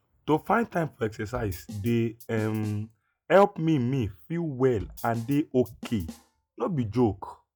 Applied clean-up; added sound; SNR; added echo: classical method log-MMSE.